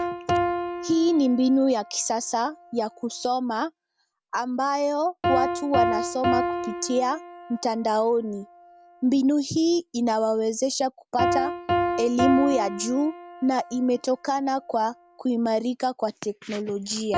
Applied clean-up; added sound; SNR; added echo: none; Piano; 6 dB; none.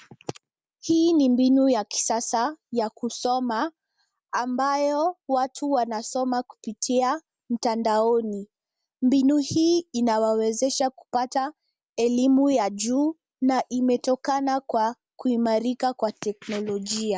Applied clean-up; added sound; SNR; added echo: none; none; none; none.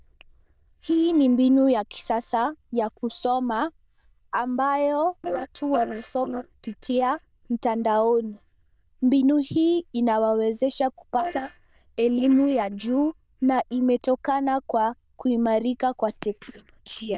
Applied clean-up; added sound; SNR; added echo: neural diffusion model UNIVERSE++.